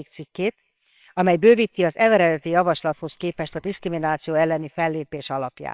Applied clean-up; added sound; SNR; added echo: neural separator model SepFormer WHAMR!.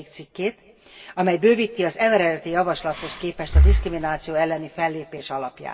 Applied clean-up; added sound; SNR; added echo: none; Breathing; -2 dB; reverberation time 1.9 s.